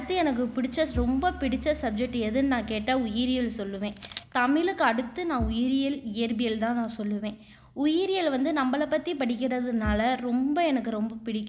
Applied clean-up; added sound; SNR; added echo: none; Camera + Bass drum / Thump, thud; 16 dB; none.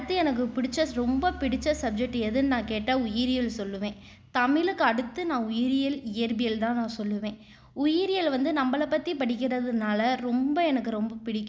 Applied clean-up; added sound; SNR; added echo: none; none; none; none.